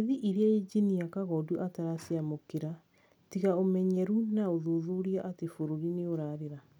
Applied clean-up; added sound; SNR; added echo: none; none; none; none.